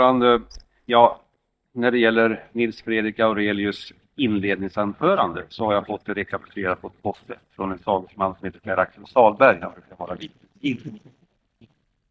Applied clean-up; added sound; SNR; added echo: neural mask model DeepFilterNet 3.